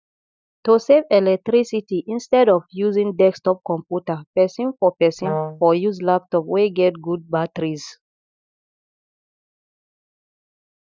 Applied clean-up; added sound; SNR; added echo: neural mask model DeepFilterNet 3.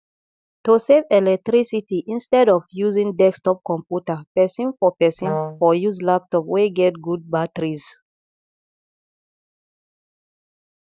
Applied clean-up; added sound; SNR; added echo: none; Brass instrument; 6 dB; none.